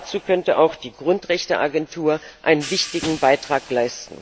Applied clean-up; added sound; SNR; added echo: none; Shatter + Hi-hat; 18 dB; none.